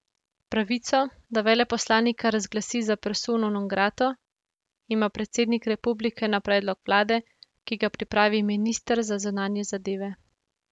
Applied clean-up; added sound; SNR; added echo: none; none; none; none.